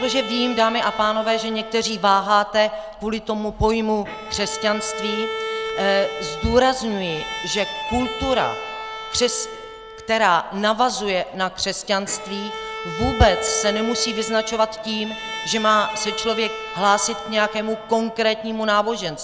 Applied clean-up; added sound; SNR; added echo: none; Bowed string instrument; 10 dB; none.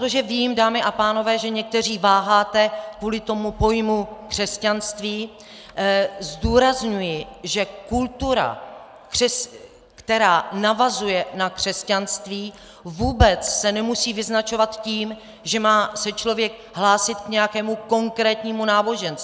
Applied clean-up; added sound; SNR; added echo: none; none; none; none.